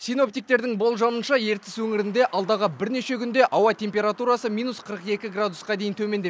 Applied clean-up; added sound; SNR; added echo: none; none; none; none.